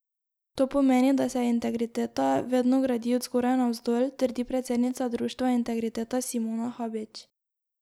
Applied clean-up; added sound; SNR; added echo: none; none; none; none.